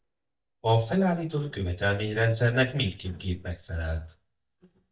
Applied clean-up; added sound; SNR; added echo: neural mask model DeepFilterNet 3.